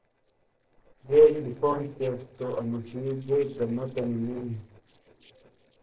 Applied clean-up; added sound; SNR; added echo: neural separator model SepFormer DNS4.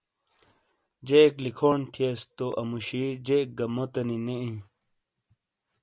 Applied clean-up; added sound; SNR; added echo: none; none; none; none.